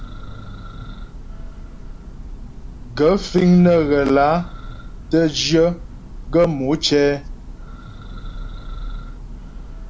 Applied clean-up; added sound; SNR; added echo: none; Church bell; 12 dB; none.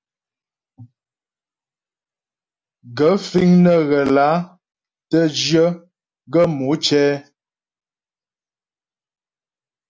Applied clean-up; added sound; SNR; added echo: none; none; none; none.